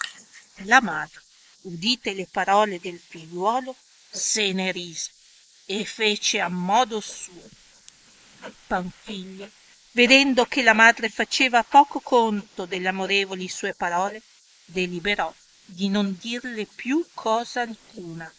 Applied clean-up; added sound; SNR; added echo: neural mask model Resemble Enhance denoiser.